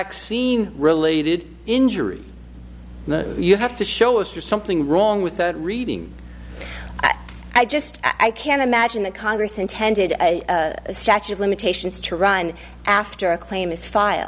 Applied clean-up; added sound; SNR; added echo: none; none; none; none.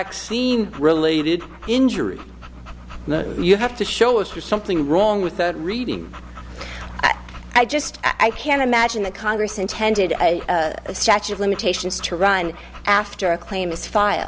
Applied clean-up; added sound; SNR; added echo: none; Dog; 20 dB; none.